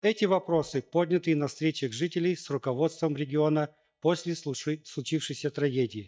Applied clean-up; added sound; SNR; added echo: neural mask model DeepFilterNet 3.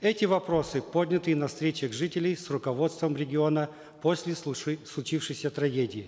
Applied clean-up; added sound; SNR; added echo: none; none; none; none.